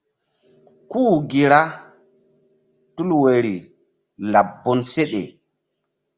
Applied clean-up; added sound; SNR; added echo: none; none; none; none.